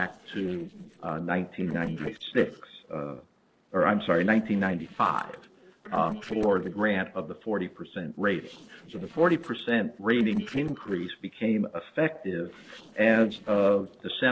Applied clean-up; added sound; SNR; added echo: neural separator model SepFormer DNS4.